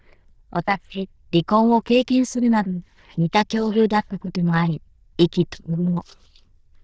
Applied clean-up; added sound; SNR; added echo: neural diffusion model UNIVERSE++.